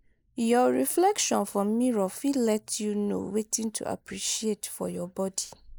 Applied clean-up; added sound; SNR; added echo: neural mask model Resemble Enhance denoiser.